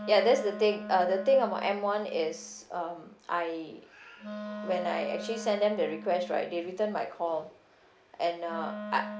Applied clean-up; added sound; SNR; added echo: none; Wind instrument, woodwind instrument; 12 dB; none.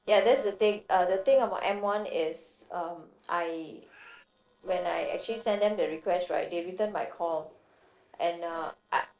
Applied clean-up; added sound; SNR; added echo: neural separator model SepFormer DNS4.